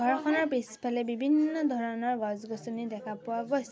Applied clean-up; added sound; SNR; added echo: none; none; none; none.